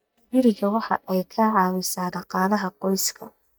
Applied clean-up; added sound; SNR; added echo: neural mask model DeepFilterNet 3.